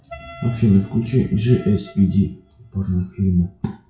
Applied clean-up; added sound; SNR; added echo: classical method WPE with log-MMSE.